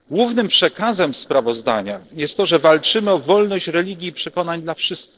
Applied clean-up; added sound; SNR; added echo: neural separator model SepFormer DNS4.